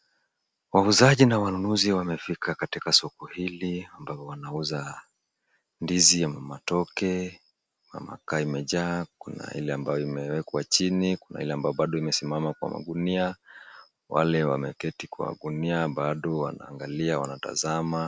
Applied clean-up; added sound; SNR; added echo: none; none; none; none.